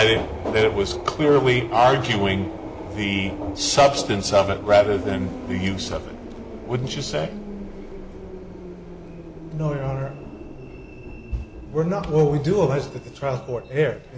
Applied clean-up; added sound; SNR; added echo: none; Subway, metro, underground; 10 dB; none.